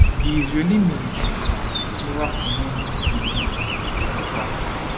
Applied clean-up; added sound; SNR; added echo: none; Chirp, tweet; -4 dB; none.